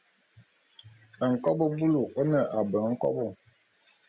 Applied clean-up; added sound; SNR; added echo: none; none; none; none.